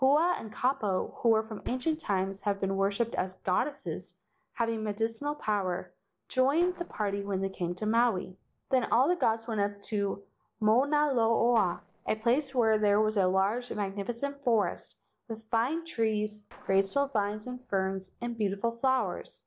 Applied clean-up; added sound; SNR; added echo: neural separator model SepFormer DNS4.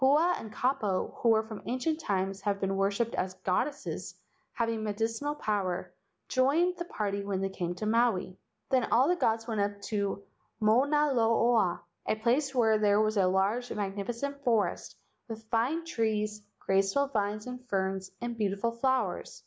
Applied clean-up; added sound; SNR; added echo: none; none; none; none.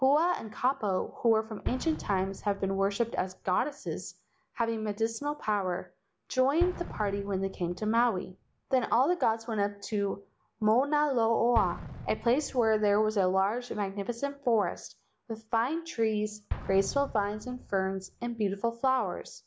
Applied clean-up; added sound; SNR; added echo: none; Explosion; 15 dB; none.